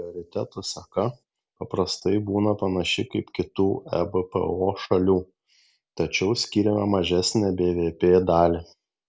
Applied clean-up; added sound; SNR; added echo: none; none; none; none.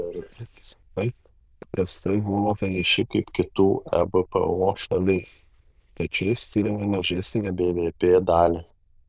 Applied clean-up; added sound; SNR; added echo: neural diffusion model UNIVERSE++.